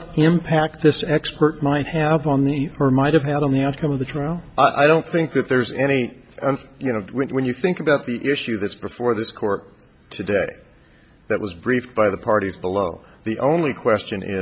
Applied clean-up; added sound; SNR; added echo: none; none; none; none.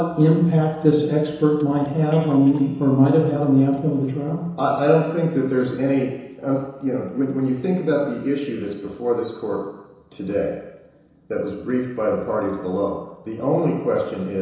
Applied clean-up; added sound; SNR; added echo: neural separator model SepFormer DNS4.